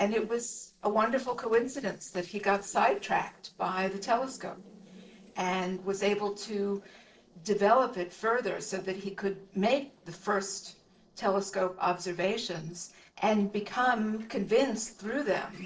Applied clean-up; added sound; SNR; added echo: neural separator model SepFormer DNS4.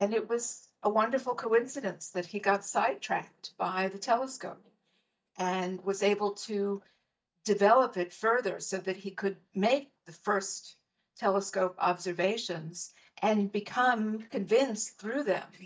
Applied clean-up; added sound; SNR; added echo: neural mask model DeepFilterNet 3.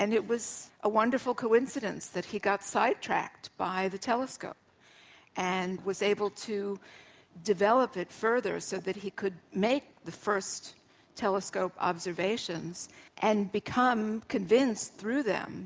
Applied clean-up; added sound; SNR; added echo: none; none; none; none.